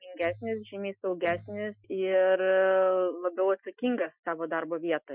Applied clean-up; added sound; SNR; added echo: classical method Wiener filter.